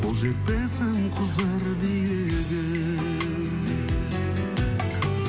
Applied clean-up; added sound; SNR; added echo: none; none; none; none.